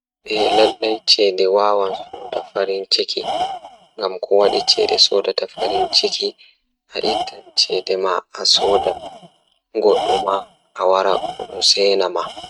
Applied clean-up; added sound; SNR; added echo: neural mask model RNNoise.